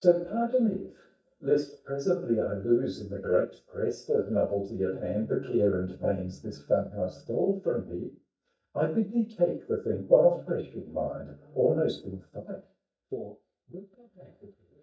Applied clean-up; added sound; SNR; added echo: neural mask model DeepFilterNet 3.